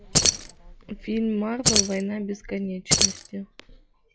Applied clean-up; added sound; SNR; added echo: classical method log-MMSE.